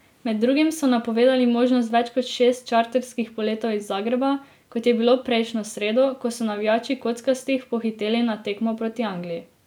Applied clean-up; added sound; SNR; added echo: none; none; none; none.